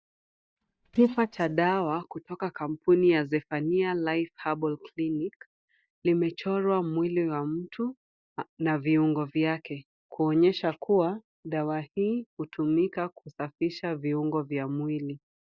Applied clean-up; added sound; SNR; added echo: neural mask model DeepFilterNet 3.